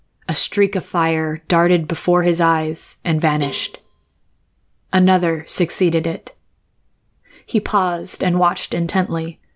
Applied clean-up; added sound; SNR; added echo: none; Cowbell; 16 dB; none.